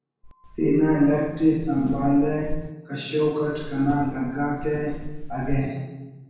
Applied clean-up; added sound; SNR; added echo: none; Wind; 10 dB; reverberation time 1.0 s.